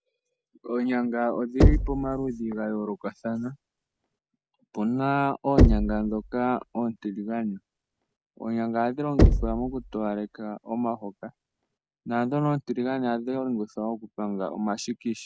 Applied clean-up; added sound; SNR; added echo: none; Knock; -3 dB; none.